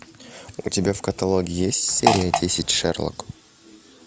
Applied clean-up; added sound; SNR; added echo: none; Fart; -1 dB; none.